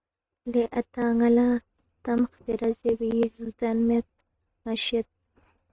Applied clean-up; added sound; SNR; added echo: neural mask model RNNoise.